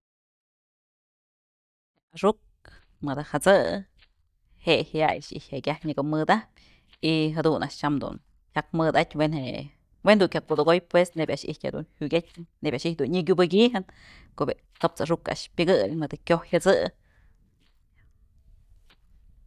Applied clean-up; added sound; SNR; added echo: neural mask model DeepFilterNet 3.